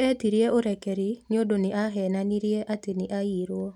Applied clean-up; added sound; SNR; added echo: none; none; none; none.